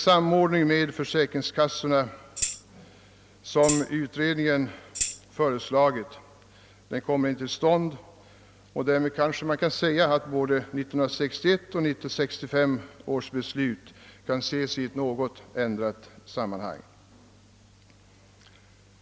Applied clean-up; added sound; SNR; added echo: none; Tambourine; 6 dB; none.